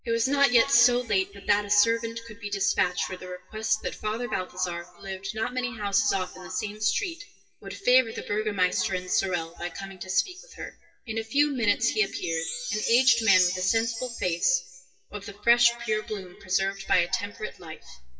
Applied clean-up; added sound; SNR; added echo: classical method WPE with log-MMSE.